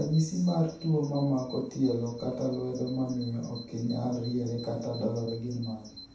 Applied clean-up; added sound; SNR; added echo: none; Bird vocalization, bird call, bird song; 20 dB; reverberation time 0.7 s.